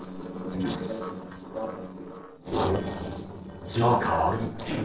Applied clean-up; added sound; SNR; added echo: neural separator model SepFormer DNS4.